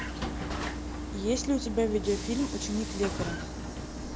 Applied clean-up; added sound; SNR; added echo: none; Vehicle; 3 dB; none.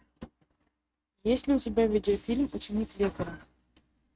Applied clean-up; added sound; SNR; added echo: neural mask model RNNoise.